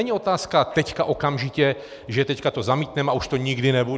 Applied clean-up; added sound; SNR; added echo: none; none; none; none.